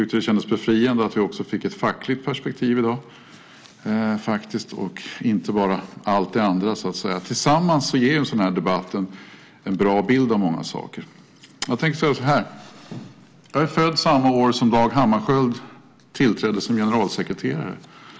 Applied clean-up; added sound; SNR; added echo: none; none; none; none.